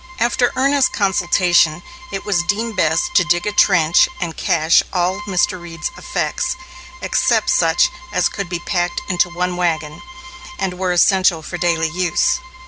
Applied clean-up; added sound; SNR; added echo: none; Bowed string instrument; 17 dB; none.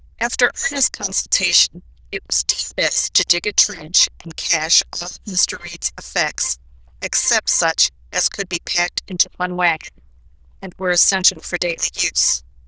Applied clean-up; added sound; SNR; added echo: neural diffusion model UNIVERSE++.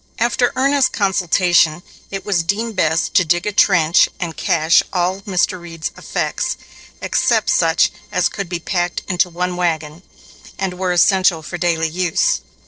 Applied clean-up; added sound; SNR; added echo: neural separator model SepFormer DNS4.